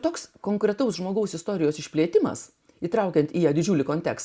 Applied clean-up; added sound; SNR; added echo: none; none; none; none.